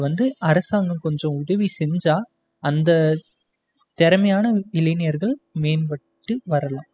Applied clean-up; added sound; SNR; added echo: classical method spectral subtraction.